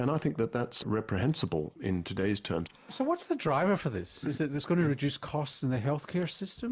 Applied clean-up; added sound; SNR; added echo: none; none; none; none.